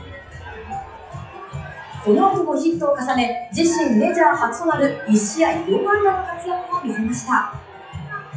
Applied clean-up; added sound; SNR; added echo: classical method WPE with log-MMSE.